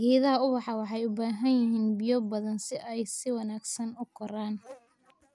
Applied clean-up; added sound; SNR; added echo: none; none; none; none.